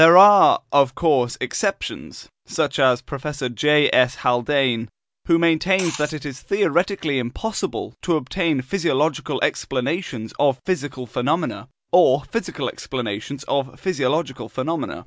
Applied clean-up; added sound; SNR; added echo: none; Liquid; 14 dB; none.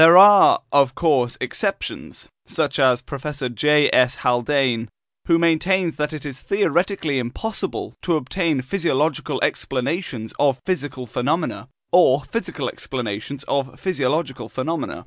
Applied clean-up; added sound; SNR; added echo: none; none; none; none.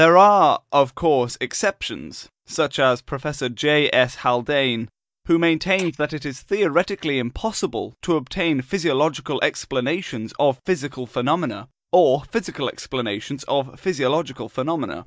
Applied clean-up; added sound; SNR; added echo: neural mask model DeepFilterNet 3.